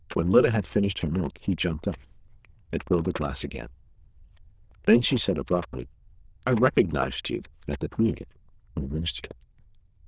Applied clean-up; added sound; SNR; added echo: neural diffusion model UNIVERSE++.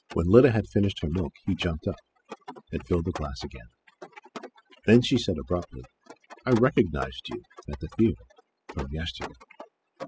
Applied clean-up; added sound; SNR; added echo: classical method spectral subtraction.